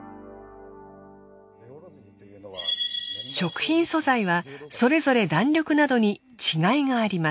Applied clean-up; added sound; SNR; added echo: none; none; none; none.